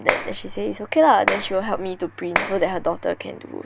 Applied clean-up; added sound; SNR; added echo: none; Clapping; 6 dB; none.